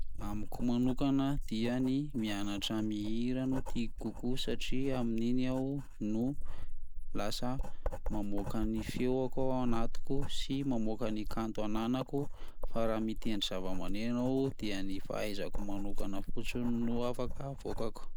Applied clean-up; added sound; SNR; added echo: neural mask model Resemble Enhance denoiser.